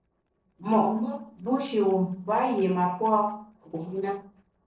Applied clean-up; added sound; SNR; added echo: neural separator model SepFormer DNS4.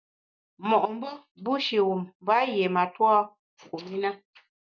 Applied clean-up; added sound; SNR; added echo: none; none; none; none.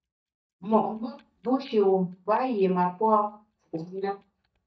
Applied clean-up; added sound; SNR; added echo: neural mask model DeepFilterNet 3.